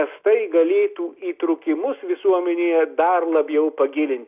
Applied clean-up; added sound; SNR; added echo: none; none; none; none.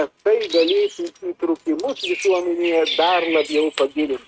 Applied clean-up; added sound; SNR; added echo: neural mask model RNNoise.